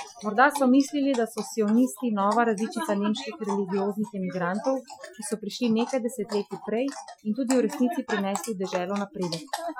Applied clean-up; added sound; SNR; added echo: classical method Wiener filter.